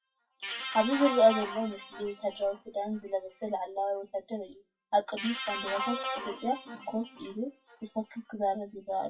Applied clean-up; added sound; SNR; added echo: classical method WPE with log-MMSE.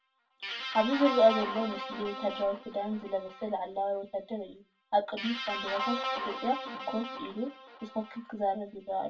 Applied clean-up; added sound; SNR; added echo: none; Guitar; 7 dB; reverberation time 0.2 s.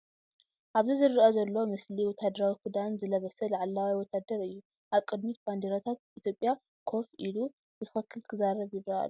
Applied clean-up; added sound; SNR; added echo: none; none; none; none.